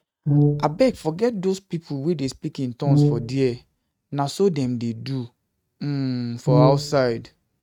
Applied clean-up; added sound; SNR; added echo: neural mask model RNNoise.